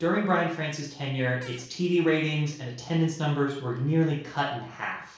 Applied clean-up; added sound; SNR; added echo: neural separator model SepFormer DNS4.